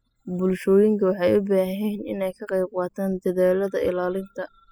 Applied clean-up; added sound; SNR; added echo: classical method spectral subtraction.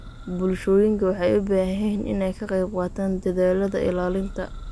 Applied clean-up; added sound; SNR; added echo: none; Church bell; 15 dB; none.